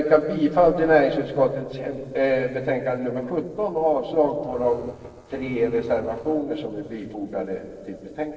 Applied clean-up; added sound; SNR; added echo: neural separator model SepFormer DNS4.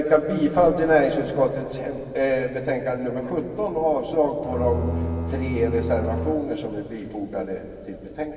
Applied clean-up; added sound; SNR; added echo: none; Bowed string instrument; 4 dB; reverberation time 2.6 s.